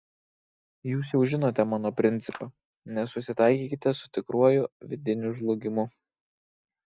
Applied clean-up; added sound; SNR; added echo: neural mask model DeepFilterNet 3.